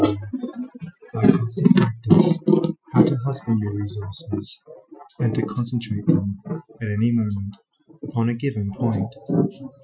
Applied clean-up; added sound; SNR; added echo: classical method Wiener filter.